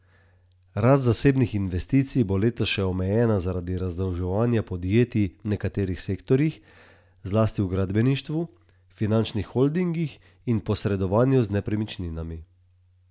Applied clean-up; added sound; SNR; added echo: none; none; none; none.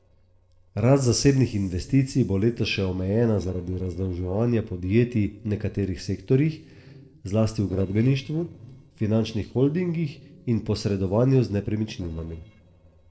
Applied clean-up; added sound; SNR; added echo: neural separator model SepFormer DNS4.